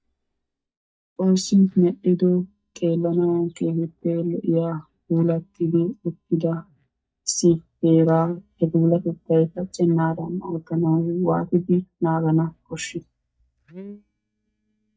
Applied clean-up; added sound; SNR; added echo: neural mask model DeepFilterNet 3.